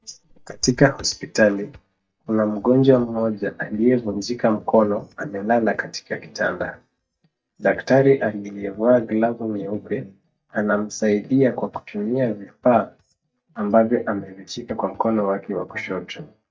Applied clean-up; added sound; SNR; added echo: neural mask model DeepFilterNet 3.